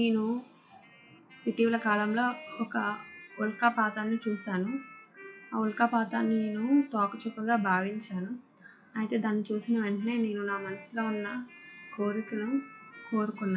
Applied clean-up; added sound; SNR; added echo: classical method WPE with log-MMSE.